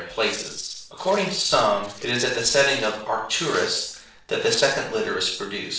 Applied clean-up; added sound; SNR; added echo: neural separator model SepFormer DNS4.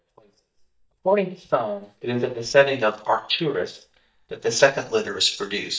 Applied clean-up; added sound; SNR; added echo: neural mask model DeepFilterNet 3.